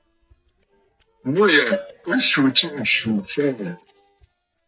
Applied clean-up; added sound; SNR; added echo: neural mask model DeepFilterNet 3.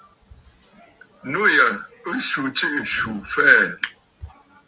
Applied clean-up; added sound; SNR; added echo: none; none; none; none.